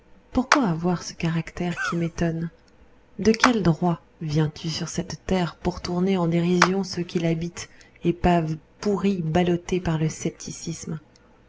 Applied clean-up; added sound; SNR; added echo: none; Clapping + Cough; 5 dB; none.